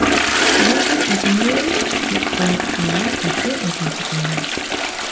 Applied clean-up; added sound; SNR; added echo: none; Toilet flush; -4 dB; reverberation time 0.4 s.